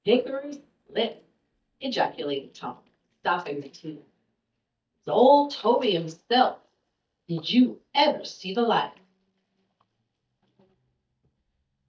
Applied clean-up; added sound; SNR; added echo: neural mask model DeepFilterNet 3.